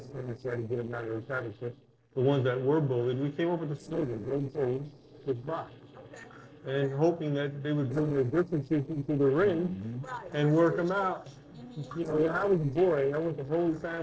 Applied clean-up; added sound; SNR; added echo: neural separator model SepFormer DNS4.